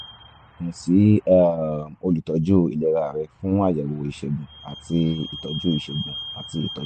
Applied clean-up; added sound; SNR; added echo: none; Squeak / Vehicle; 17 dB; none.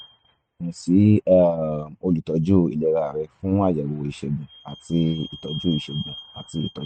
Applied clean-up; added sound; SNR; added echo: neural mask model RNNoise.